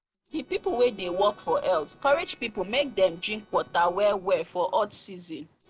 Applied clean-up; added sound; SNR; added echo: neural separator model SepFormer DNS4.